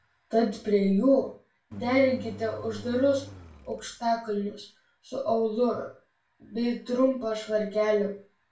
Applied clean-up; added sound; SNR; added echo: none; Engine; 18 dB; reverberation time 0.3 s.